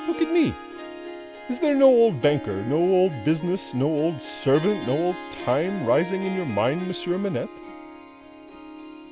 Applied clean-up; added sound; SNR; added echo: none; Harp; 13 dB; none.